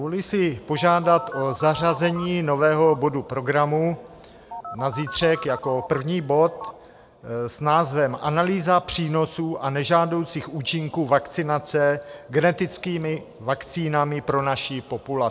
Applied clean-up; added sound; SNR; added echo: none; Telephone; 13 dB; none.